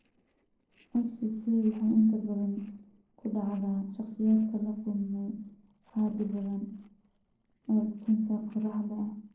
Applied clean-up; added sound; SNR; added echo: neural separator model SepFormer DNS4.